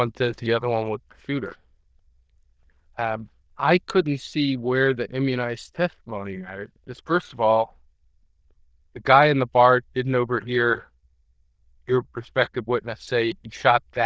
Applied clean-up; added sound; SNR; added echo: neural diffusion model UNIVERSE++.